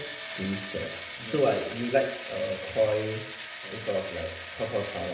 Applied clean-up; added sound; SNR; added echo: none; Engine / Drill; 8 dB; reverberation time 0.9 s.